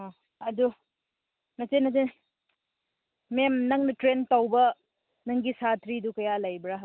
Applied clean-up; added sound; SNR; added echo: none; none; none; none.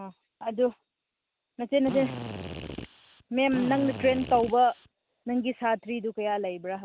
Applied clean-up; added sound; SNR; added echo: none; Drill; 9 dB; none.